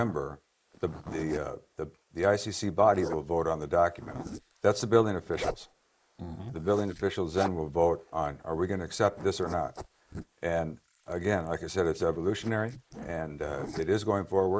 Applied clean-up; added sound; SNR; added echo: neural mask model Resemble Enhance denoiser.